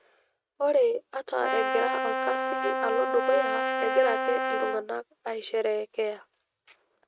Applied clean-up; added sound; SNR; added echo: neural mask model RNNoise.